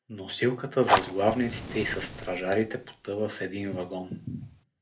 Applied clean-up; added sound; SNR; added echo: none; Fire; 4 dB; reverberation time 0.3 s.